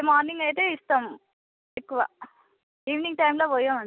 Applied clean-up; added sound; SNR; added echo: none; none; none; none.